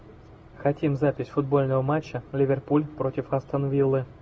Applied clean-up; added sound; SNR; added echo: none; none; none; none.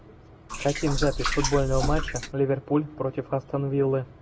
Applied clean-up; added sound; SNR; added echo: none; Liquid; 1 dB; none.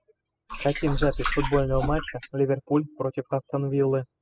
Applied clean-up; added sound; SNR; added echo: classical method spectral subtraction.